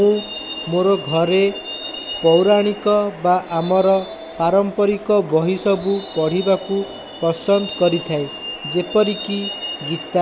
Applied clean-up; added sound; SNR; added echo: none; Truck; 12 dB; none.